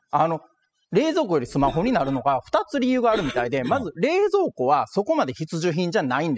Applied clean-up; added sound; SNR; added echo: classical method spectral subtraction.